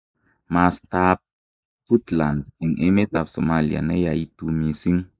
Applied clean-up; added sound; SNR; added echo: neural mask model Resemble Enhance denoiser.